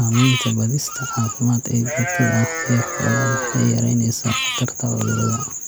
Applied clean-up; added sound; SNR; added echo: none; Livestock, farm animals, working animals; 8 dB; none.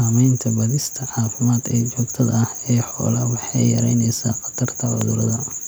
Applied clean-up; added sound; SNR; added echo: none; none; none; none.